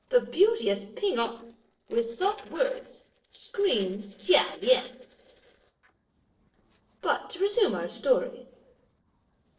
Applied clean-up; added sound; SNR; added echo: neural separator model SepFormer DNS4.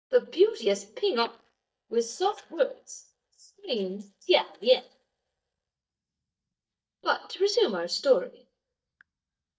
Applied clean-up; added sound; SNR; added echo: neural mask model DeepFilterNet 3.